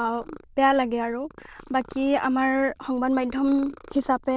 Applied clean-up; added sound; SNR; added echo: neural diffusion model UNIVERSE++.